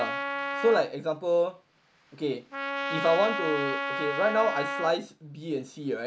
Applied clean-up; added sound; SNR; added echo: none; Trumpet; 5 dB; none.